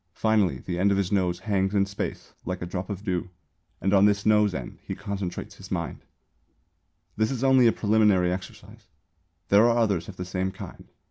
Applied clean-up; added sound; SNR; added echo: none; none; none; none.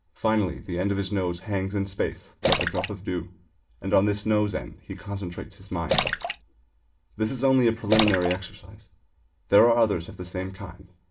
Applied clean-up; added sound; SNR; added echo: none; Splash, splatter; 3 dB; reverberation time 0.2 s.